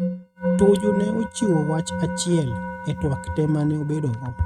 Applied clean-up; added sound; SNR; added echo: neural mask model RNNoise.